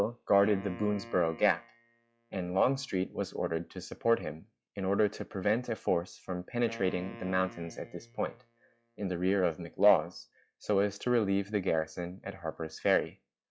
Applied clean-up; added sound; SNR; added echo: classical method log-MMSE.